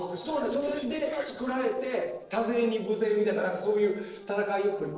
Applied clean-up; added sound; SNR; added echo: neural separator model SepFormer DNS4.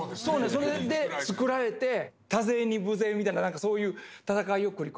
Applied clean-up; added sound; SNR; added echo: none; none; none; none.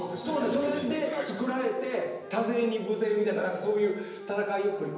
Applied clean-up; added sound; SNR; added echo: none; Wind instrument, woodwind instrument; 17 dB; reverberation time 1.0 s.